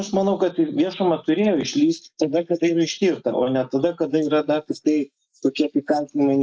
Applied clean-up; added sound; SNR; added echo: neural mask model Resemble Enhance denoiser.